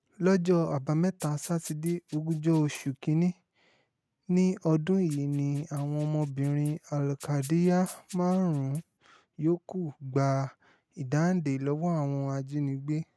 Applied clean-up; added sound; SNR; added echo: neural mask model RNNoise.